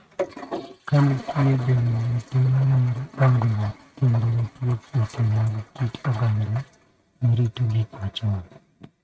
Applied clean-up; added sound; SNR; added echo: neural mask model RNNoise.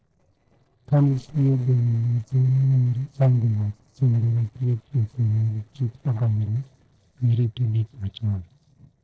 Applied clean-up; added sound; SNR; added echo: neural separator model SepFormer DNS4.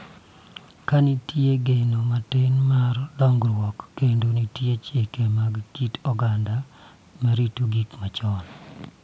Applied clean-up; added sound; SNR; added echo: none; none; none; none.